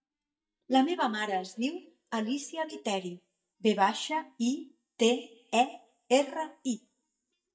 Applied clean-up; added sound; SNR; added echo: neural mask model DeepFilterNet 3.